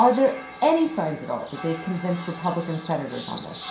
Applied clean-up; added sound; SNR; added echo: none; Bird; 15 dB; reverberation time 0.5 s.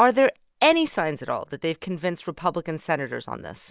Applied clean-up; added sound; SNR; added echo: none; none; none; none.